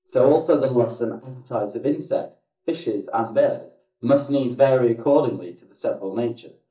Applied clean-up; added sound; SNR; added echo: neural mask model DeepFilterNet 3.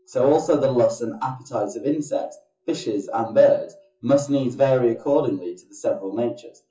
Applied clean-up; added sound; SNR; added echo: classical method WPE with log-MMSE.